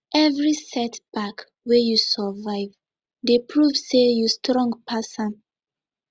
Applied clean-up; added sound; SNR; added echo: none; none; none; none.